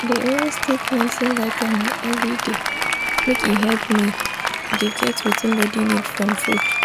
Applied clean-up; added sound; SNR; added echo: none; Applause; 1 dB; none.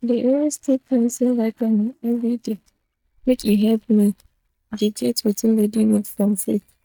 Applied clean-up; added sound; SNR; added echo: neural mask model DeepFilterNet 3.